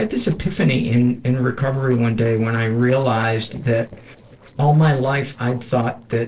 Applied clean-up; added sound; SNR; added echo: neural separator model SepFormer DNS4.